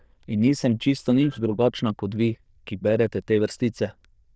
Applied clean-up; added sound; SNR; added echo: neural diffusion model UNIVERSE++.